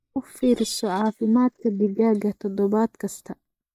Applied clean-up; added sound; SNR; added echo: neural mask model Resemble Enhance denoiser.